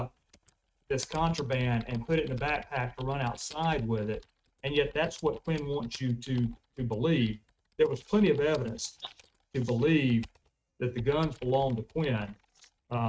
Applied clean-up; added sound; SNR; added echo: neural mask model RNNoise.